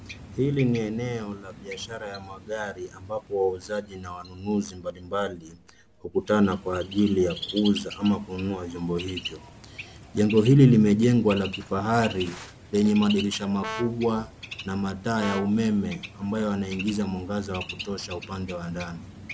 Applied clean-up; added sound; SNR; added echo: none; Brass instrument + Bird; 15 dB; none.